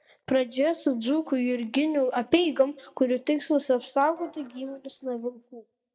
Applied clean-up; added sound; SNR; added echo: neural mask model DeepFilterNet 3.